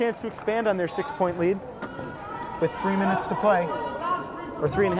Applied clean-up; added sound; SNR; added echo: none; none; none; none.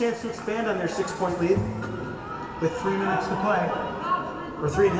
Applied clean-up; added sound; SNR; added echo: none; Bowed string instrument; 8 dB; reverberation time 2.5 s.